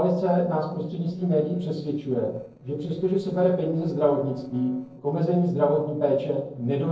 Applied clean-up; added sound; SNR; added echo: neural separator model SepFormer DNS4.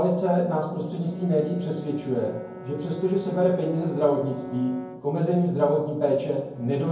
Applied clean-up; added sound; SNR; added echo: none; Brass instrument; 18 dB; reverberation time 0.9 s.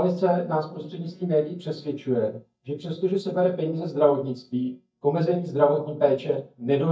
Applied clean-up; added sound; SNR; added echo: neural mask model DeepFilterNet 3.